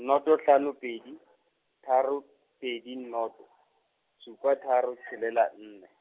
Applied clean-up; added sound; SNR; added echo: none; none; none; none.